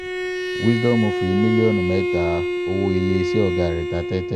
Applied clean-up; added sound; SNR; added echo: none; Bowed string instrument; 2 dB; none.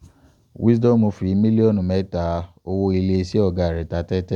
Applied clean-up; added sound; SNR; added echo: none; none; none; none.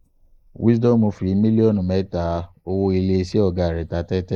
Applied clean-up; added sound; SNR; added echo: neural mask model Resemble Enhance denoiser.